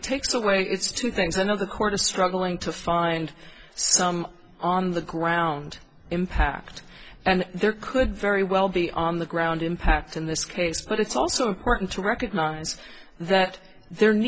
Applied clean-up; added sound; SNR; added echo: none; none; none; none.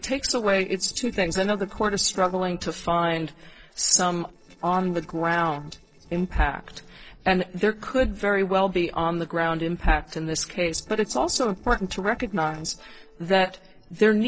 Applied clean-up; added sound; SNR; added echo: neural separator model SepFormer DNS4.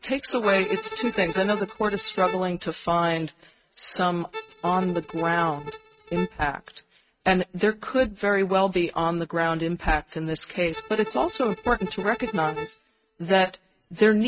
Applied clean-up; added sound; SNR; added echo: neural mask model RNNoise.